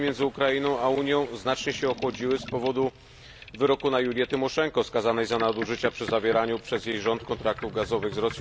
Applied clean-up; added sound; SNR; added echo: none; Boat, Water vehicle; 15 dB; none.